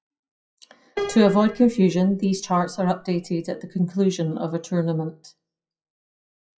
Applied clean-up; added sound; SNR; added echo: classical method WPE with log-MMSE.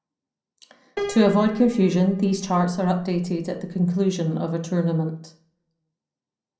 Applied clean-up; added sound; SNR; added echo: none; Piano; 13 dB; reverberation time 0.6 s.